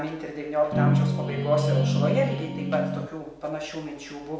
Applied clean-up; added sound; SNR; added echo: none; Guitar; -5 dB; none.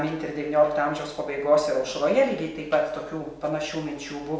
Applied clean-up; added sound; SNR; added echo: none; none; none; none.